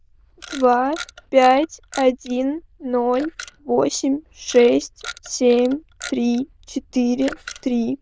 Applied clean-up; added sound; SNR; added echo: neural diffusion model UNIVERSE++.